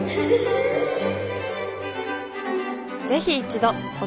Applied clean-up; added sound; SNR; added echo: none; none; none; none.